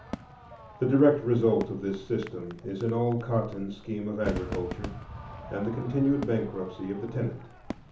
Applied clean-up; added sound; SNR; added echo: none; Crowd / Fireworks; 13 dB; reverberation time 0.7 s.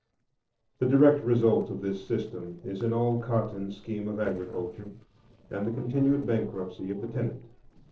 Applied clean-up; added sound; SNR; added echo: neural separator model SepFormer DNS4.